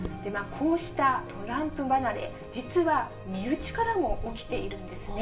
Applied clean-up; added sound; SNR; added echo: none; Bird vocalization, bird call, bird song; 11 dB; reverberation time 0.4 s.